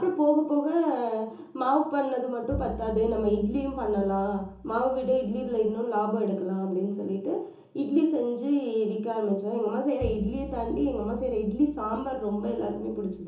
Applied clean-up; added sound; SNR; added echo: none; Bowed string instrument; 13 dB; reverberation time 1.2 s.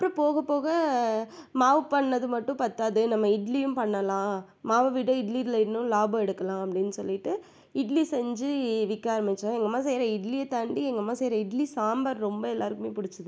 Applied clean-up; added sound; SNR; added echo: none; none; none; none.